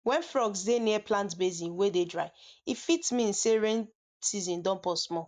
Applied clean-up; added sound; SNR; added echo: none; none; none; none.